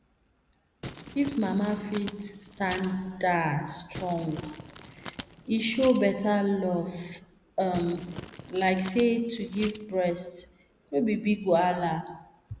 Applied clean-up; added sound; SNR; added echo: none; Crumpling, crinkling; 13 dB; none.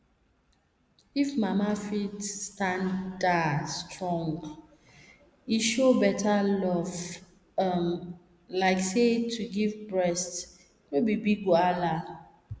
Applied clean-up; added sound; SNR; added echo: none; none; none; none.